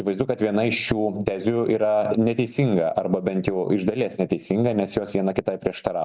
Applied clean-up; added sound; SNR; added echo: none; none; none; none.